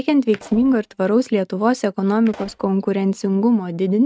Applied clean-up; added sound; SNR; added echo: neural mask model RNNoise.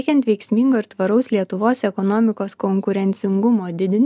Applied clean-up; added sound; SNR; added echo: none; none; none; none.